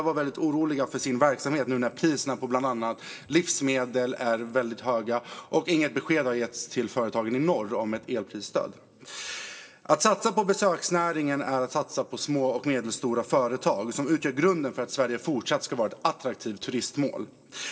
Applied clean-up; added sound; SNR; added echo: none; none; none; reverberation time 1.7 s.